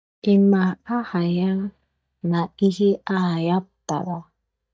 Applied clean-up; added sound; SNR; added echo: neural mask model DeepFilterNet 3.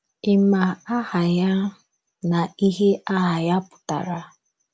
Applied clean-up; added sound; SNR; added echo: none; none; none; none.